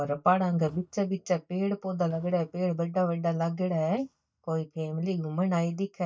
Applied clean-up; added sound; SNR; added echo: neural mask model DeepFilterNet 3.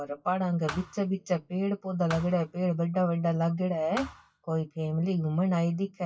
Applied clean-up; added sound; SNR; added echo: classical method WPE with log-MMSE.